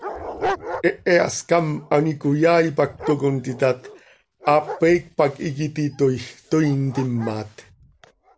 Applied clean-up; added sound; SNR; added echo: none; Dog; 13 dB; none.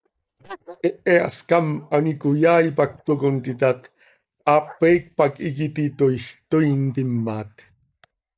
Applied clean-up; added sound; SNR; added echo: neural mask model DeepFilterNet 3.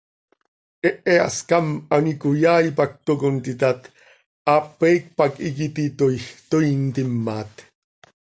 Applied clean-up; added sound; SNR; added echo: none; none; none; none.